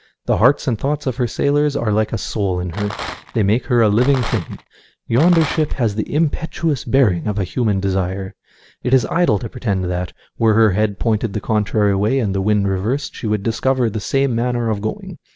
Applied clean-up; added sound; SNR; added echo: none; Rattle; 12 dB; none.